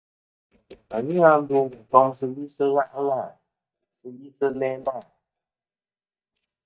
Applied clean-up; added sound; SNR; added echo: neural mask model DeepFilterNet 3.